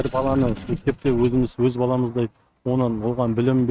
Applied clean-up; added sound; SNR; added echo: neural mask model RNNoise.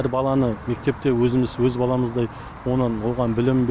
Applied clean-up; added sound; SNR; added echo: none; none; none; none.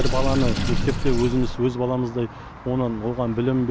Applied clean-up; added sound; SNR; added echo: none; Sink (filling or washing) / Water; 2 dB; none.